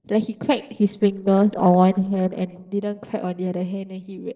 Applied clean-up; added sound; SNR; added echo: neural separator model SepFormer DNS4.